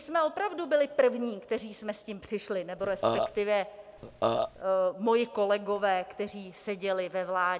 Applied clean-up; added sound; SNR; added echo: none; Burping, eructation; 0 dB; none.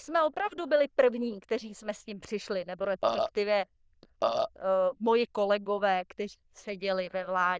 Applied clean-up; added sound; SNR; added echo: neural diffusion model UNIVERSE++.